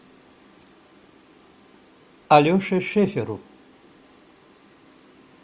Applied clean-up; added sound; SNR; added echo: none; none; none; none.